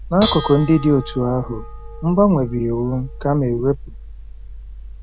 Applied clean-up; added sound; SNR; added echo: none; Dishes, pots, and pans / Bell; 9 dB; none.